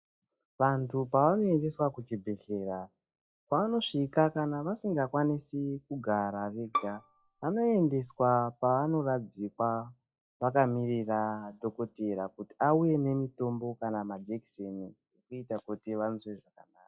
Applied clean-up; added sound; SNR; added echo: classical method log-MMSE.